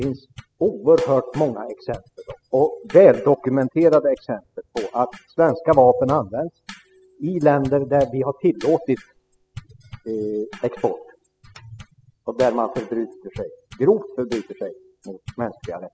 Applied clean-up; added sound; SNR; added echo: classical method spectral subtraction.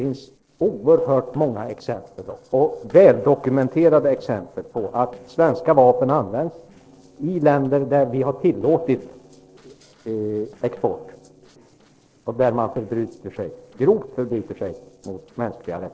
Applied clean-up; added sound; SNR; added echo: neural separator model SepFormer DNS4.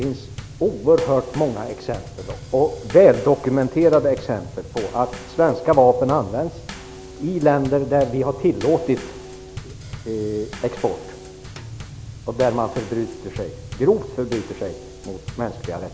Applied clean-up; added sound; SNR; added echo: none; Bass drum / Snare drum / Drum kit; 15 dB; none.